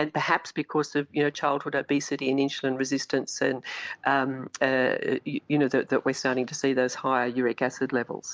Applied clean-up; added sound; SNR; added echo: none; none; none; none.